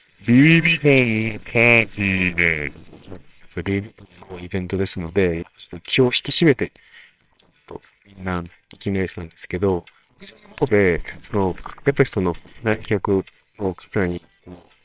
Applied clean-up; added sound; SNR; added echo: neural separator model SepFormer WHAMR!.